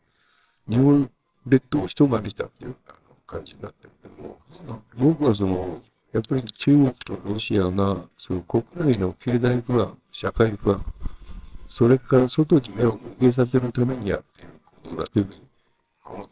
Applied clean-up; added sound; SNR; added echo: neural separator model SepFormer WHAMR!.